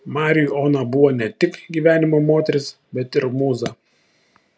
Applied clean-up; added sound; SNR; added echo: none; none; none; none.